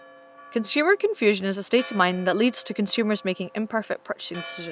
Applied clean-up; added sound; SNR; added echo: none; Church bell; 20 dB; none.